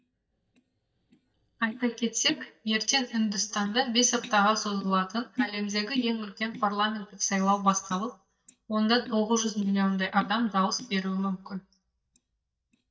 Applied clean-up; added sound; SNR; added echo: neural mask model DeepFilterNet 3.